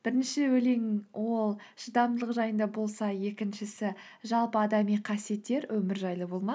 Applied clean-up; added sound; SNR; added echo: none; none; none; none.